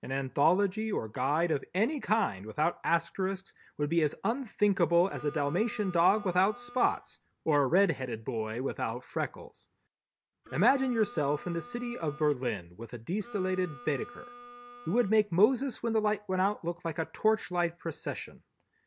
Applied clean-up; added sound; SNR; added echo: none; Harmonica; 18 dB; none.